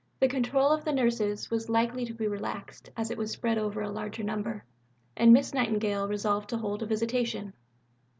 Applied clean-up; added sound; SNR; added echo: none; none; none; none.